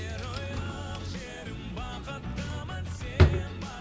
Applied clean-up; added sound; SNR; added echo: none; Drawer open or close; -5 dB; none.